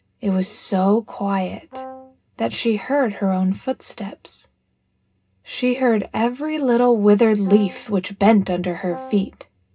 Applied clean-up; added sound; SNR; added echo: none; Brass instrument; 16 dB; reverberation time 0.2 s.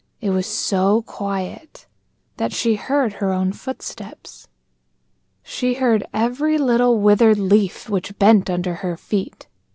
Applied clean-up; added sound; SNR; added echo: none; none; none; none.